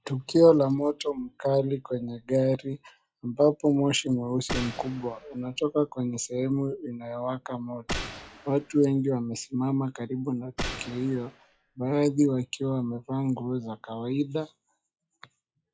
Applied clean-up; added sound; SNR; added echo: classical method log-MMSE.